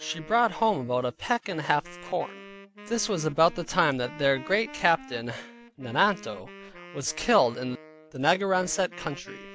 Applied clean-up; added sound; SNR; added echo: none; Wind instrument, woodwind instrument; 18 dB; none.